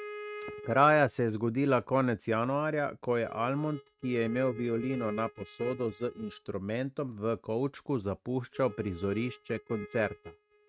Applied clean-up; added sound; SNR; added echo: neural mask model RNNoise.